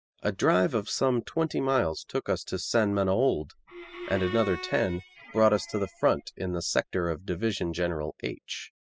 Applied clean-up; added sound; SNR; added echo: classical method spectral subtraction.